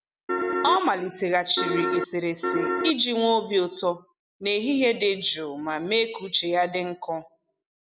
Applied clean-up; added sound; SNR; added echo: none; Piano; 0 dB; none.